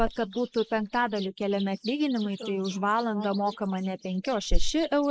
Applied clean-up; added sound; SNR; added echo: neural mask model Resemble Enhance denoiser.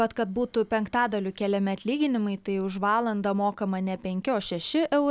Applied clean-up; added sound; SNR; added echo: none; none; none; none.